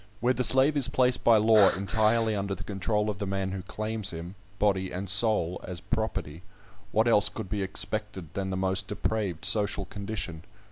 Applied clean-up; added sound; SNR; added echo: none; Breathing; 10 dB; none.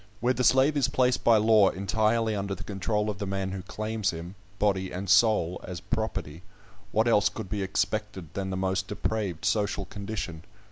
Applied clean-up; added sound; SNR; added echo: none; none; none; none.